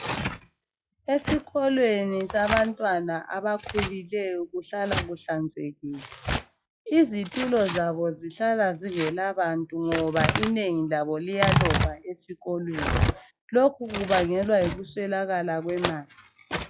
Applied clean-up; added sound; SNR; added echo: classical method log-MMSE.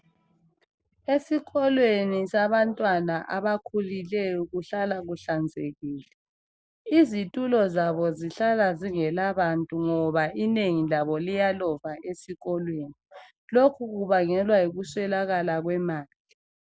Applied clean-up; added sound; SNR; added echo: none; none; none; none.